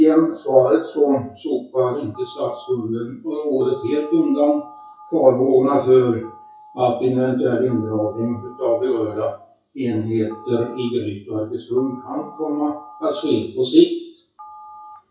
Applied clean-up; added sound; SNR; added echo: classical method WPE with log-MMSE.